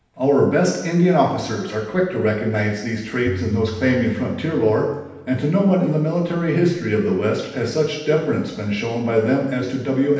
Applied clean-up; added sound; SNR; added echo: none; Tabla; 15 dB; reverberation time 0.9 s.